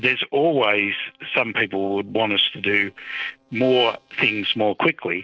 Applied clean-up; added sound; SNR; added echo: neural separator model SepFormer DNS4.